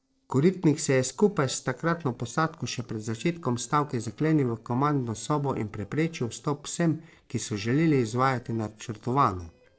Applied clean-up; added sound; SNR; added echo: neural separator model SepFormer DNS4.